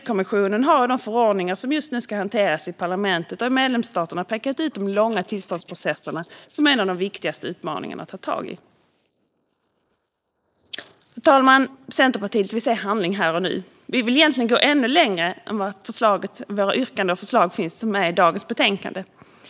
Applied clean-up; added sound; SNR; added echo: neural mask model Resemble Enhance denoiser.